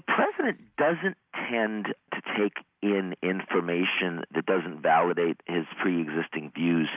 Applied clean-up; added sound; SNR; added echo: none; none; none; none.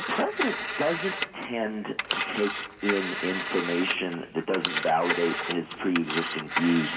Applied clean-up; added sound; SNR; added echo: none; Telephone; 4 dB; reverberation time 2.7 s.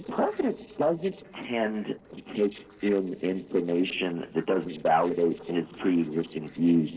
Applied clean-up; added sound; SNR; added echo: neural separator model SepFormer DNS4.